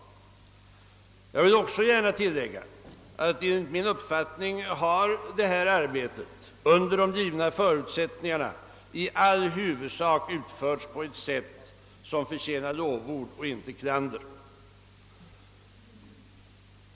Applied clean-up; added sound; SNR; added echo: none; none; none; none.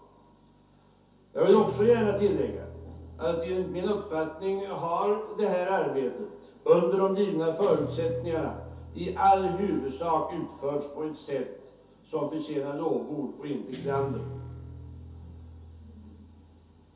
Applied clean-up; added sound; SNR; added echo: none; Guitar; 16 dB; reverberation time 0.5 s.